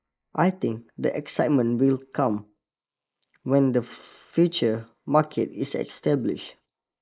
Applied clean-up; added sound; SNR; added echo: neural mask model Resemble Enhance denoiser.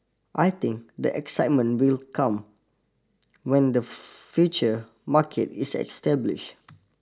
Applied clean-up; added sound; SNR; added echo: none; none; none; none.